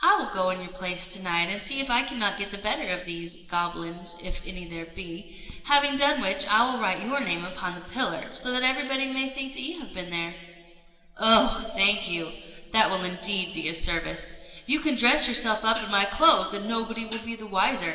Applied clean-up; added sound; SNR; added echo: neural separator model SepFormer DNS4.